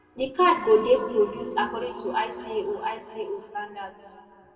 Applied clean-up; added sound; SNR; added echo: none; none; none; reverberation time 2.2 s.